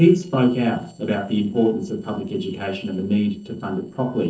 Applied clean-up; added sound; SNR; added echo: neural separator model SepFormer DNS4.